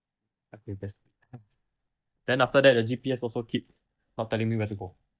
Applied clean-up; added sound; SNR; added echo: neural mask model DeepFilterNet 3.